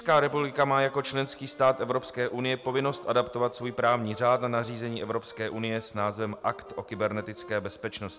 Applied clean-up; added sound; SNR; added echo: none; Wind instrument, woodwind instrument; 19 dB; none.